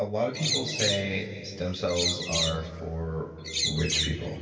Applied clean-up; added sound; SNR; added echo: none; Bird; 1 dB; reverberation time 2.6 s.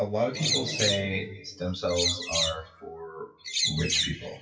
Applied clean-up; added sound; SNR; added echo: classical method WPE with log-MMSE.